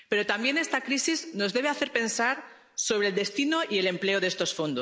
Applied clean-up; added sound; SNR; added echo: none; none; none; none.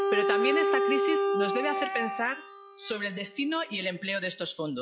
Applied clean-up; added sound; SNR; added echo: classical method log-MMSE.